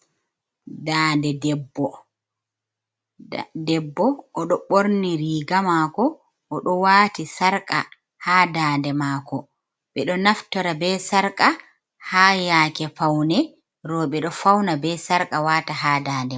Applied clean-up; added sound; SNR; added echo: none; none; none; none.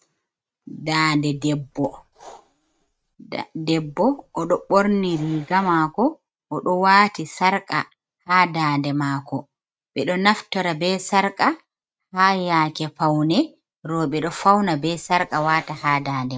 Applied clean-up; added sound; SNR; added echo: neural mask model RNNoise.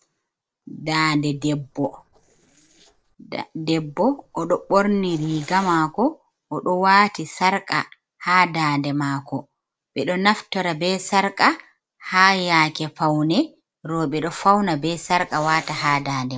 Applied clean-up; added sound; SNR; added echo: neural separator model SepFormer DNS4.